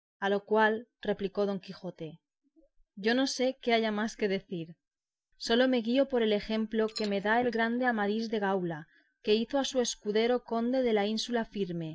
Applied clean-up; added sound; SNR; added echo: neural mask model DeepFilterNet 3.